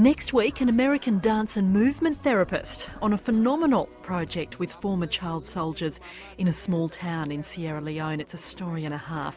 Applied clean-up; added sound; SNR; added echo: none; none; none; none.